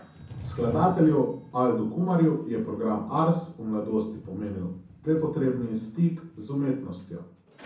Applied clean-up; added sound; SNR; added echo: none; Sliding door; 18 dB; reverberation time 0.6 s.